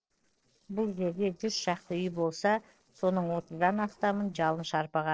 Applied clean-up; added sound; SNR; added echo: neural separator model SepFormer DNS4.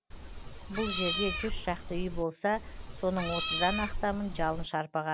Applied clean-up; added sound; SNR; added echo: none; Meow; 1 dB; none.